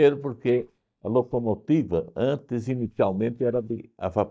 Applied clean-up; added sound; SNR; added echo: neural mask model DeepFilterNet 3.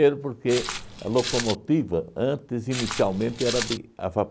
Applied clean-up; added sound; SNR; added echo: none; Walk, footsteps; 7 dB; none.